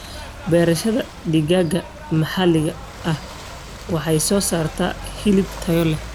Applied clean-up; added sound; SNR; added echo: none; Ocean / Boat, Water vehicle + Idling / Engine starting / Accelerating, revving, vroom / Car; 14 dB; none.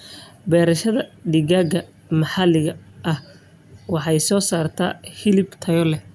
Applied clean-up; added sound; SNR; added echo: none; none; none; none.